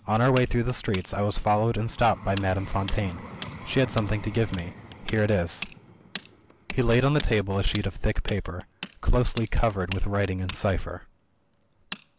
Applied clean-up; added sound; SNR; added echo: none; Vehicle + Tools; 16 dB; none.